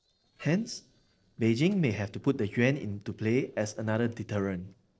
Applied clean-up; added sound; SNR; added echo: neural separator model SepFormer DNS4.